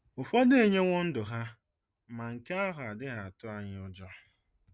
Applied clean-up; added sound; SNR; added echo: none; none; none; none.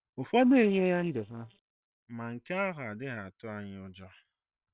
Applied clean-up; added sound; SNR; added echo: neural separator model SepFormer WHAM!.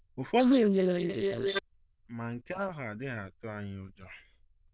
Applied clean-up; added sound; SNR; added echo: neural diffusion model UNIVERSE++.